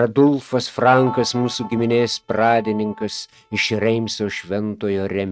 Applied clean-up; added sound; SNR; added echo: neural mask model RNNoise.